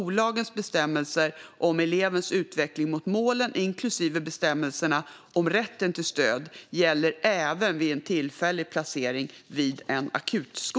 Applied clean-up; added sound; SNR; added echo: none; none; none; none.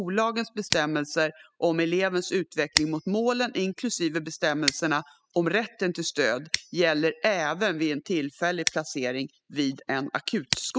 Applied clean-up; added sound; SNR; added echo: classical method spectral subtraction.